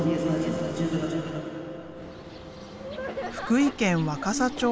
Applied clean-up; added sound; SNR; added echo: none; none; none; none.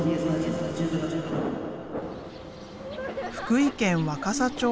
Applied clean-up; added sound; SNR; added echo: none; Thunder; 12 dB; none.